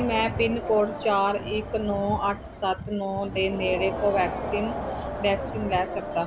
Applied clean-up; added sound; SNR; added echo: none; Crowd; 7 dB; none.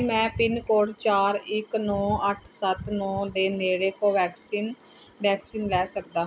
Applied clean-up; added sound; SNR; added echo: none; none; none; none.